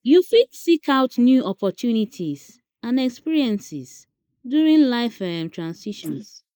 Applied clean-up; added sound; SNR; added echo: neural mask model Resemble Enhance denoiser.